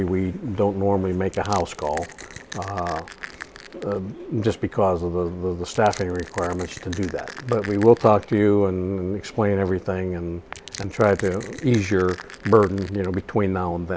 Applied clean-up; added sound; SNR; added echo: none; Crushing; 17 dB; none.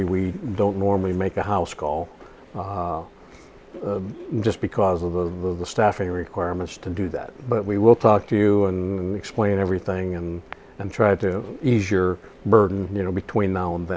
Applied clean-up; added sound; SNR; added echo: none; none; none; none.